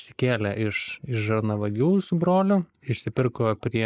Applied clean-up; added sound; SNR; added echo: neural mask model Resemble Enhance denoiser.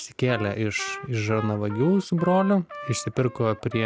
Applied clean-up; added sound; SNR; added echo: none; Trumpet; 14 dB; none.